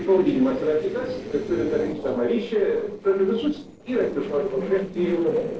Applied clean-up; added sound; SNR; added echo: neural separator model SepFormer DNS4.